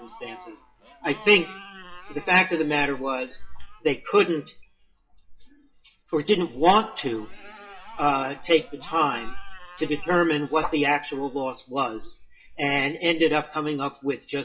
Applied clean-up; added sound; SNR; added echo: classical method WPE with log-MMSE.